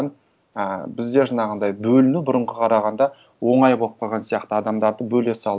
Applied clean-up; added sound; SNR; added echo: none; none; none; none.